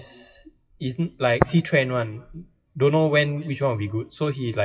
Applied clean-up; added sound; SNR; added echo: classical method WPE with log-MMSE.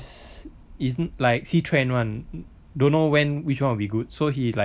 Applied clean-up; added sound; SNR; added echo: none; none; none; none.